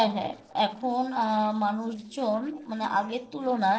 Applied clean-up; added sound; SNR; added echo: neural separator model SepFormer DNS4.